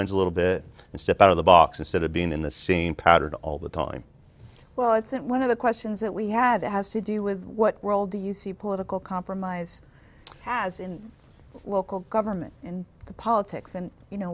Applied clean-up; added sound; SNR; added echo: none; none; none; none.